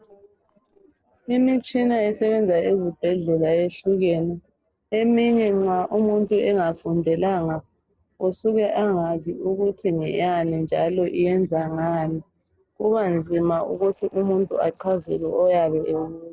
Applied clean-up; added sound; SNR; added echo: neural separator model SepFormer DNS4.